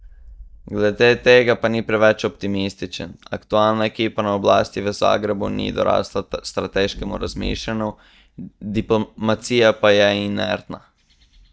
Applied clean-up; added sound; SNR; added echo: neural mask model DeepFilterNet 3.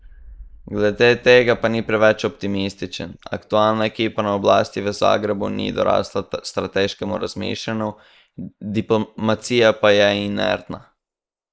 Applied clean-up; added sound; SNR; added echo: neural mask model Resemble Enhance denoiser.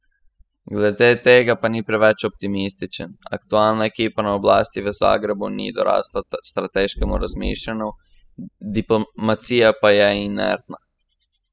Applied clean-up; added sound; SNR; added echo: classical method spectral subtraction.